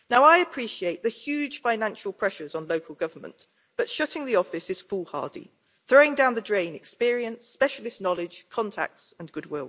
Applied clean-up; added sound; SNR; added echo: none; none; none; none.